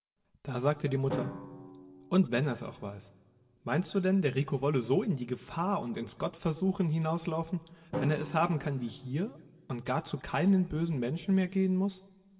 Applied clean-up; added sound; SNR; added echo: none; Drum; 16 dB; reverberation time 1.2 s.